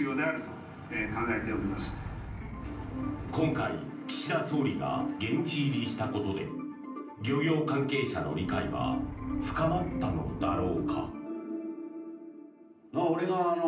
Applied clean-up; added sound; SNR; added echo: none; Insect; 9 dB; reverberation time 0.6 s.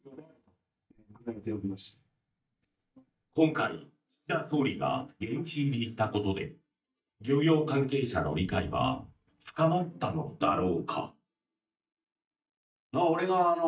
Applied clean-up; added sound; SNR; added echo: neural mask model DeepFilterNet 3.